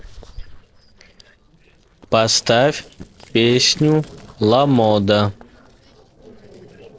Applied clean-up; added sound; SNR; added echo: neural separator model SepFormer DNS4.